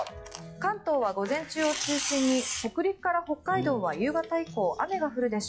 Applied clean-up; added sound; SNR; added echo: classical method log-MMSE.